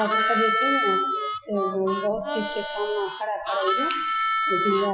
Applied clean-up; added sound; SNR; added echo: classical method Wiener filter.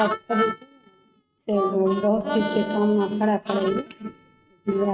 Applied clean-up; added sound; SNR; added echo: neural mask model RNNoise.